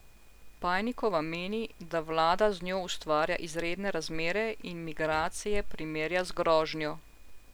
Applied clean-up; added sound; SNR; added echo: none; none; none; none.